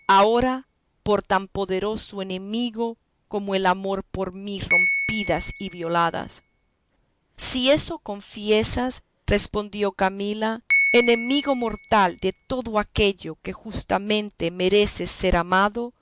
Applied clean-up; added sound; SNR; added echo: none; Piano; 9 dB; none.